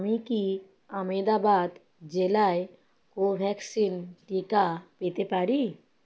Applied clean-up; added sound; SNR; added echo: none; none; none; none.